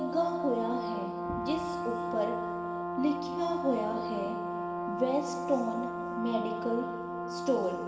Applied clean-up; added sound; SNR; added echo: none; Brass instrument; 2 dB; reverberation time 2.1 s.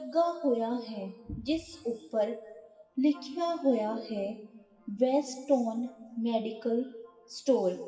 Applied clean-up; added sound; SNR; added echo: classical method WPE with log-MMSE.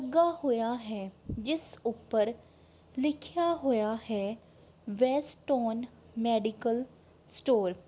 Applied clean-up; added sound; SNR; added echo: none; none; none; none.